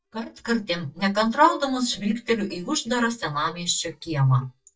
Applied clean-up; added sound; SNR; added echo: neural mask model DeepFilterNet 3.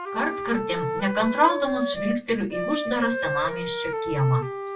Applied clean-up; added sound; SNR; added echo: none; Wind instrument, woodwind instrument; 4 dB; reverberation time 0.2 s.